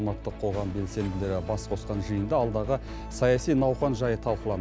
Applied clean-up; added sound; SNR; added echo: none; none; none; none.